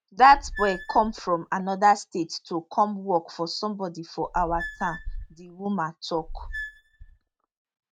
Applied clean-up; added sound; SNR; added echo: neural mask model RNNoise.